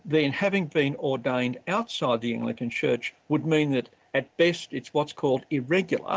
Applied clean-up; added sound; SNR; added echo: none; none; none; none.